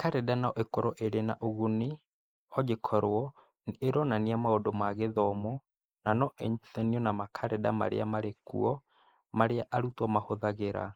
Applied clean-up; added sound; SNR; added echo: neural mask model Resemble Enhance denoiser.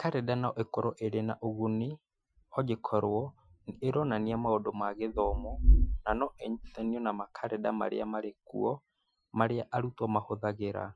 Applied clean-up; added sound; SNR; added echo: classical method Wiener filter.